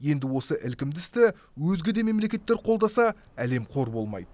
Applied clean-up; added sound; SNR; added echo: none; none; none; none.